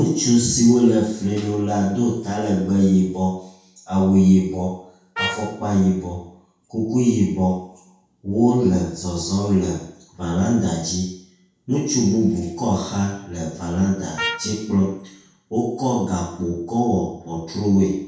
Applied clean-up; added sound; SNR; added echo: none; Trumpet; 10 dB; reverberation time 0.6 s.